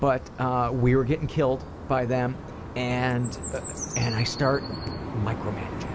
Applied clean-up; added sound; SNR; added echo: none; Chirp, tweet; 9 dB; none.